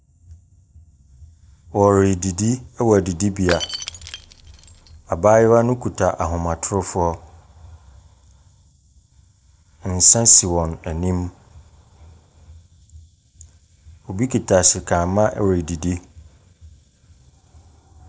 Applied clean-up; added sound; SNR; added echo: none; Shatter / Crushing; 14 dB; none.